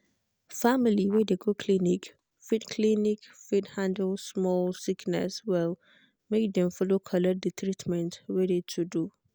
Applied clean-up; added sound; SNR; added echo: none; none; none; none.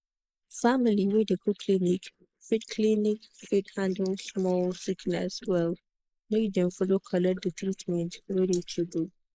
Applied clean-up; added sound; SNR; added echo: neural mask model Resemble Enhance denoiser.